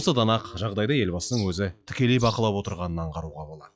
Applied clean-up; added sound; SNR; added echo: classical method log-MMSE.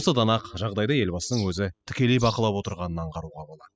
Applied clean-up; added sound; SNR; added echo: classical method spectral subtraction.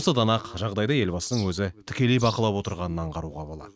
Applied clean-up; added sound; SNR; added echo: neural mask model RNNoise.